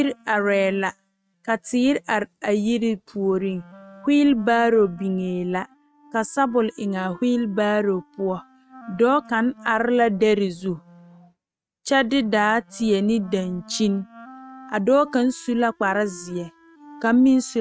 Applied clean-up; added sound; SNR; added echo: neural mask model RNNoise.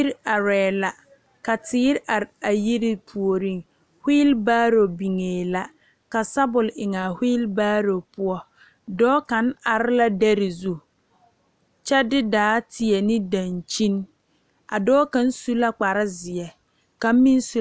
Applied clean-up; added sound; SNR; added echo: none; none; none; none.